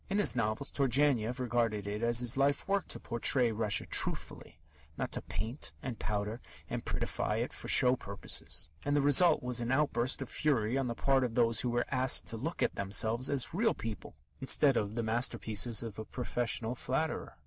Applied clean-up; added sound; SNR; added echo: none; none; none; none.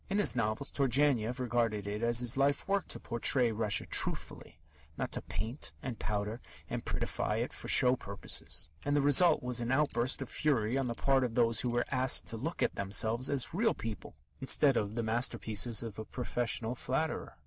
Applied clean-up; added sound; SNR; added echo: none; Insect; 14 dB; none.